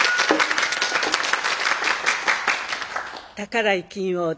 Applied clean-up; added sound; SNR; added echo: none; none; none; none.